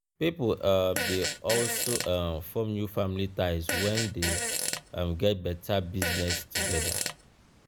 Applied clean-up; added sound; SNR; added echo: none; Fart; 4 dB; none.